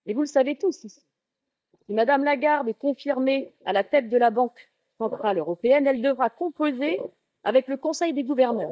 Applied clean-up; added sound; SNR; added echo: neural mask model DeepFilterNet 3.